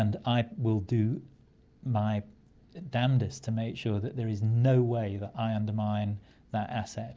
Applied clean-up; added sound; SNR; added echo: none; none; none; none.